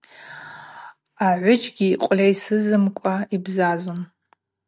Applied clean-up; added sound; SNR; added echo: none; none; none; none.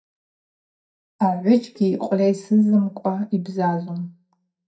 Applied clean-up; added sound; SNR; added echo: neural mask model DeepFilterNet 3.